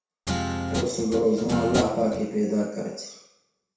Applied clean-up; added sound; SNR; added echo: none; Guitar; 4 dB; reverberation time 0.7 s.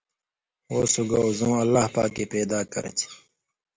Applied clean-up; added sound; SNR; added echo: none; none; none; none.